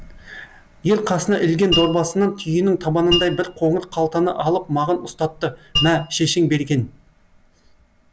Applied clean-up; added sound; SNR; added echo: none; Mallet percussion; 6 dB; none.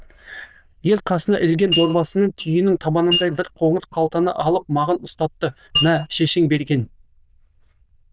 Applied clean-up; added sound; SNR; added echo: neural diffusion model UNIVERSE++.